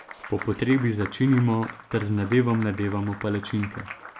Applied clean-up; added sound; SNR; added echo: none; Applause; 15 dB; none.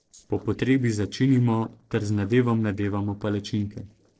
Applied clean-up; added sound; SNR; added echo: neural separator model SepFormer DNS4.